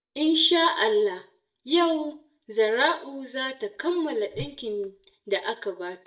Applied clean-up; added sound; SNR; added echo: neural mask model DeepFilterNet 3.